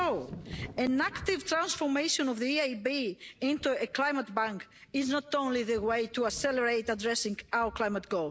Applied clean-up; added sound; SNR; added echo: none; Thunder; 19 dB; none.